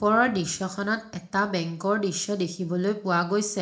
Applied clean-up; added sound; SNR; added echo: none; none; none; reverberation time 0.4 s.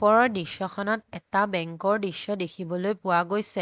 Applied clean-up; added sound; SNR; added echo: none; none; none; none.